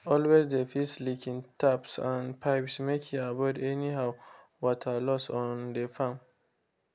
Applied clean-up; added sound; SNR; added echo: none; none; none; none.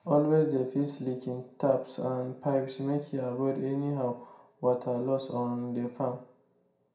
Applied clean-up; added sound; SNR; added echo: none; none; none; reverberation time 0.5 s.